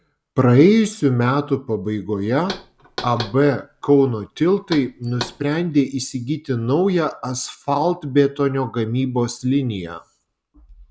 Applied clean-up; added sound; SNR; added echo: none; Knock; 15 dB; none.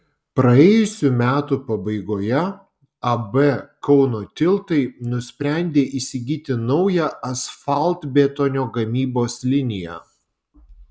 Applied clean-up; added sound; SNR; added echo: none; none; none; none.